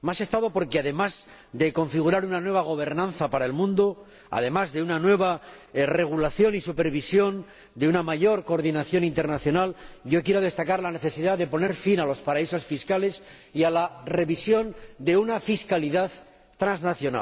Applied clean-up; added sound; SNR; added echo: none; none; none; none.